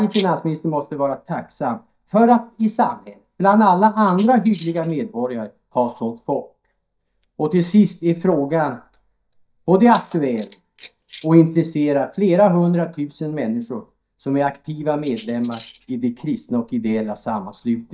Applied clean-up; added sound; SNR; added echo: neural mask model DeepFilterNet 3.